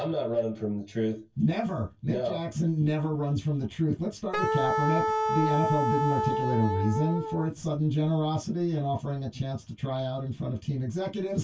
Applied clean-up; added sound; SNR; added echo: none; Wind instrument, woodwind instrument; 0 dB; reverberation time 0.1 s.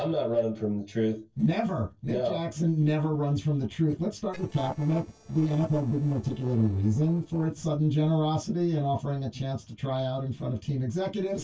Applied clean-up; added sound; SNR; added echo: neural separator model SepFormer DNS4.